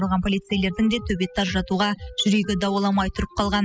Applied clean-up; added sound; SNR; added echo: classical method spectral subtraction.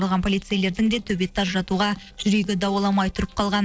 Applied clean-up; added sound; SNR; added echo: neural separator model SepFormer DNS4.